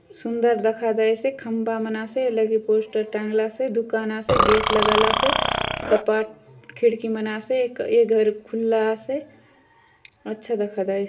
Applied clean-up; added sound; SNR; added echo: none; Burping, eructation; -2 dB; reverberation time 0.4 s.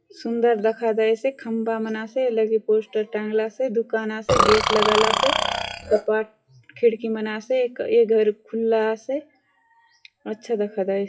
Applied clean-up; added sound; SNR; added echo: classical method WPE with log-MMSE.